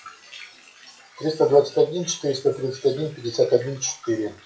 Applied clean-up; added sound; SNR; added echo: classical method WPE with log-MMSE.